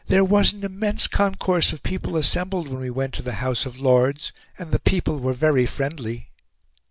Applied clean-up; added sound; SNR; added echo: none; none; none; none.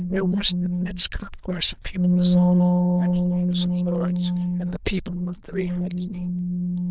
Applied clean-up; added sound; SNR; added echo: neural diffusion model UNIVERSE++.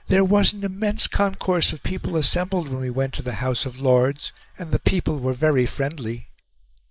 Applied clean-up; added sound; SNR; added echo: neural mask model Resemble Enhance denoiser.